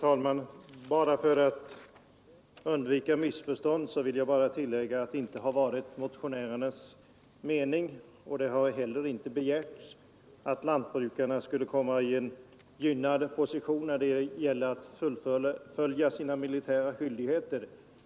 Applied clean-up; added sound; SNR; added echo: none; none; none; none.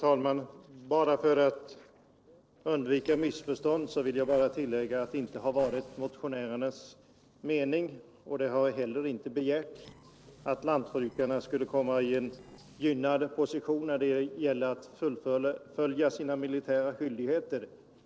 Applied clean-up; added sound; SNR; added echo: neural separator model SepFormer DNS4.